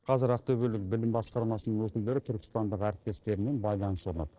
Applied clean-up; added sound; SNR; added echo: neural separator model SepFormer DNS4.